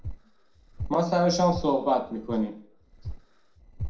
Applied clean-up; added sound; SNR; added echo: neural separator model SepFormer DNS4.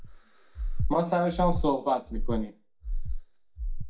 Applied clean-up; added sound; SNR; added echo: neural mask model DeepFilterNet 3.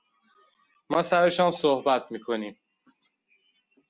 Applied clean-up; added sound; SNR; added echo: none; none; none; none.